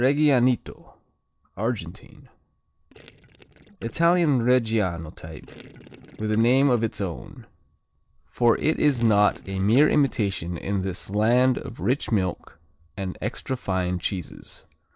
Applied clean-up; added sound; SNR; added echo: neural separator model SepFormer DNS4.